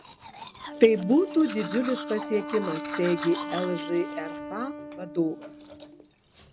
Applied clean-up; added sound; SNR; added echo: none; Wind instrument, woodwind instrument + Domestic sounds, home sounds; 9 dB; none.